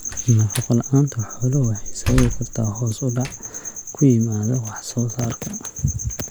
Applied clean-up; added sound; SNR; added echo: none; Slam; 10 dB; none.